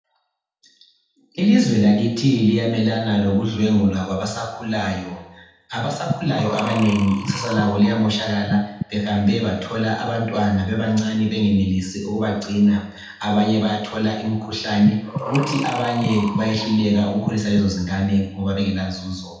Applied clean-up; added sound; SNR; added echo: none; Breathing; 9 dB; reverberation time 0.8 s.